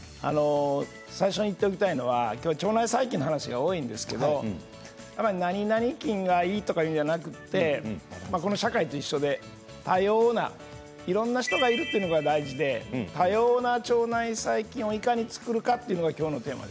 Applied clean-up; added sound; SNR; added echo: none; none; none; none.